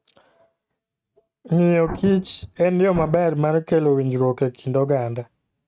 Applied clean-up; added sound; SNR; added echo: neural mask model RNNoise.